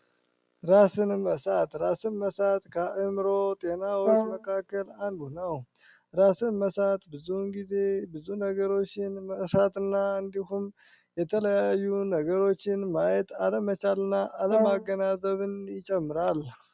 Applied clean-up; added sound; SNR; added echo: none; Brass instrument; 3 dB; none.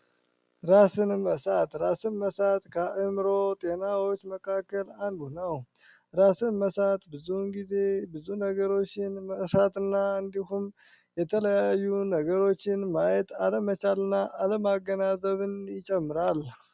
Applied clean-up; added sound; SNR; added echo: none; none; none; none.